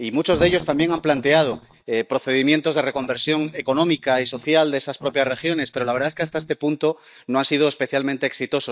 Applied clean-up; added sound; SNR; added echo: neural mask model DeepFilterNet 3.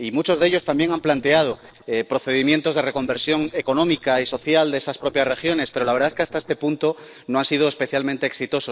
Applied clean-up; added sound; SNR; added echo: neural separator model SepFormer DNS4.